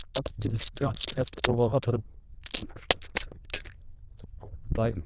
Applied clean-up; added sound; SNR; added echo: neural diffusion model UNIVERSE++.